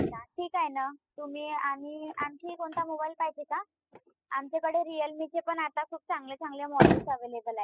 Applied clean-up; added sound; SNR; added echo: classical method spectral subtraction.